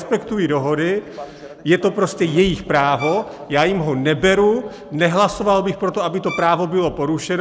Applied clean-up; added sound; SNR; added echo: none; Bowed string instrument; 16 dB; none.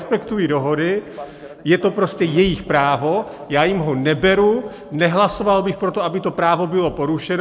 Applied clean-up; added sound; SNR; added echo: none; none; none; none.